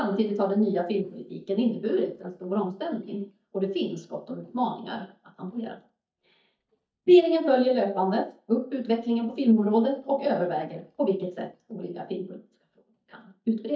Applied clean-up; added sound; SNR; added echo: neural mask model DeepFilterNet 3.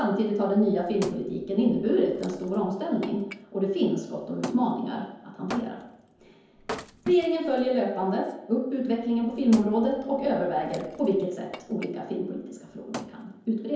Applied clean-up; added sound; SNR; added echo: none; Wood; 17 dB; reverberation time 0.9 s.